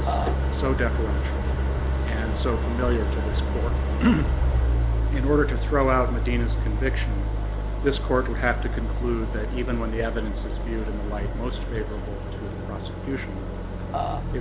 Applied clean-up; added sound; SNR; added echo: none; Burping, eructation + Idling; -4 dB; none.